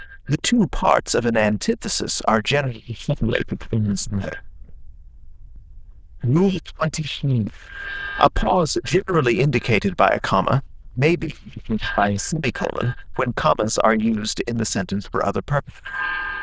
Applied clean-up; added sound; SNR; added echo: neural diffusion model UNIVERSE++.